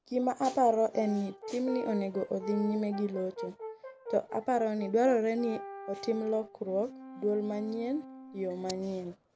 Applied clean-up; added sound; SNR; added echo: none; Brass instrument; 13 dB; none.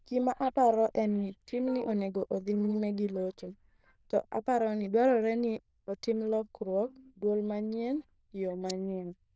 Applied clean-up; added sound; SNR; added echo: neural diffusion model UNIVERSE++.